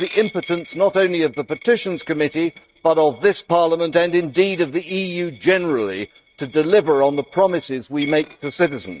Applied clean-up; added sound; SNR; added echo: neural mask model RNNoise.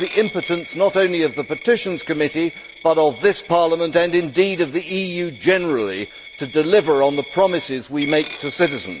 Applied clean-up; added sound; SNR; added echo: none; Coin (dropping); 16 dB; none.